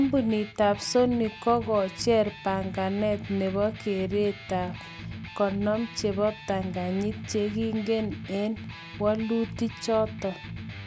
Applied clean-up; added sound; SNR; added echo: none; Electric guitar; 11 dB; none.